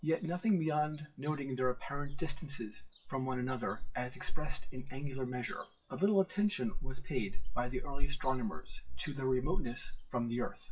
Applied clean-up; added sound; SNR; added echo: classical method WPE with log-MMSE.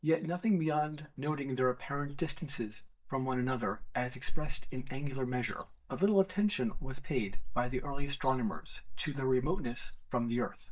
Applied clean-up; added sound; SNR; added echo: neural mask model DeepFilterNet 3.